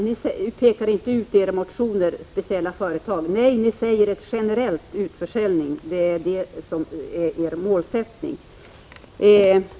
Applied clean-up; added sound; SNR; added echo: none; none; none; none.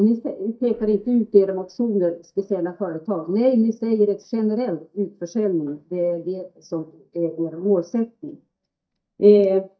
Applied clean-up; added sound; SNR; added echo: neural mask model DeepFilterNet 3.